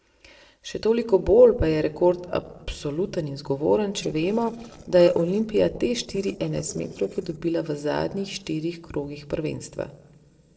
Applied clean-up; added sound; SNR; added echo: neural separator model SepFormer DNS4.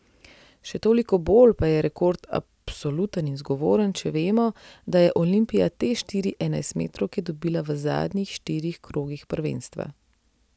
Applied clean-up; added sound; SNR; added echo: none; none; none; none.